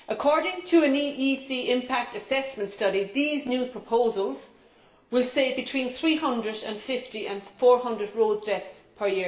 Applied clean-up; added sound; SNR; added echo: none; none; none; reverberation time 0.7 s.